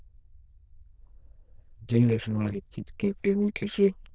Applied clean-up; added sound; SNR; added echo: neural diffusion model UNIVERSE++.